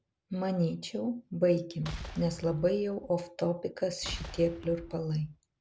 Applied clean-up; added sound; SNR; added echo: none; Boom; 13 dB; none.